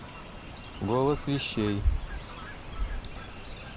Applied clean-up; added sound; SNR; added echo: none; Fowl; 2 dB; none.